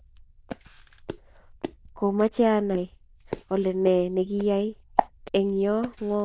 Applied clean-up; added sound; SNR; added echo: neural diffusion model UNIVERSE++.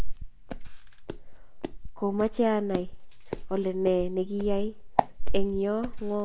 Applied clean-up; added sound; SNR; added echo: none; Walk, footsteps; -2 dB; none.